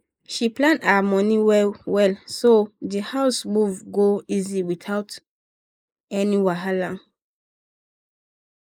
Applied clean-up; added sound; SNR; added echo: neural mask model Resemble Enhance denoiser.